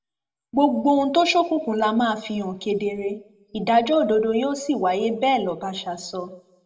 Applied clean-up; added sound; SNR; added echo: none; none; none; reverberation time 0.6 s.